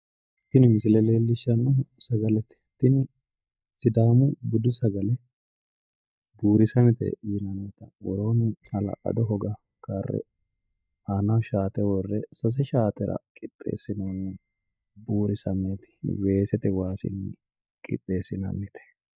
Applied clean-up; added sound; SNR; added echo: neural mask model DeepFilterNet 3.